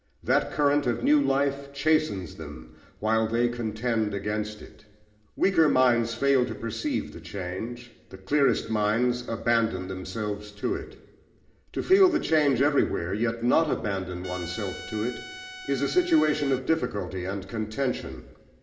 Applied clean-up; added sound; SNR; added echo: none; Trumpet; 14 dB; reverberation time 1.4 s.